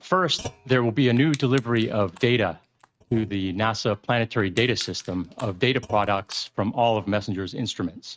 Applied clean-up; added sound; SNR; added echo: neural mask model RNNoise.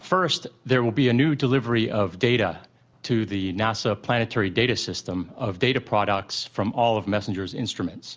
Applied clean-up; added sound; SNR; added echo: none; none; none; none.